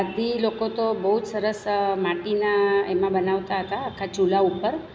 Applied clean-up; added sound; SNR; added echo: none; none; none; none.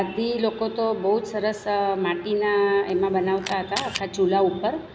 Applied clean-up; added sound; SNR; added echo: none; Camera; 11 dB; none.